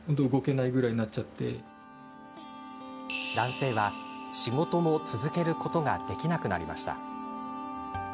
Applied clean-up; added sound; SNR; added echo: none; none; none; none.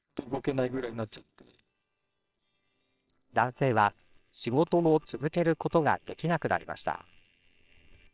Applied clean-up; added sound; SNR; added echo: neural separator model SepFormer WHAMR!.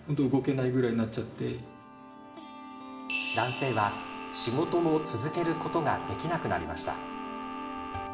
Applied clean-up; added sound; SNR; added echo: none; Telephone; 14 dB; reverberation time 1.1 s.